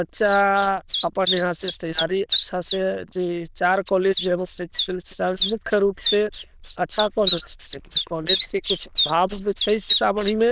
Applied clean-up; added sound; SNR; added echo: neural diffusion model UNIVERSE++.